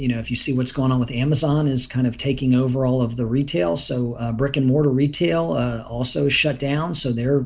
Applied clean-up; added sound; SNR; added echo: none; none; none; none.